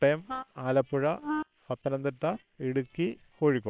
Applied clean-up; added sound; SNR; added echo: neural separator model SepFormer WHAM!.